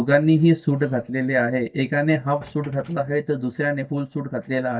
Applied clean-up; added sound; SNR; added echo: neural mask model DeepFilterNet 3.